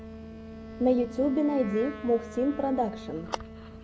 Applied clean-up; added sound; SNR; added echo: none; Wind instrument, woodwind instrument; 13 dB; none.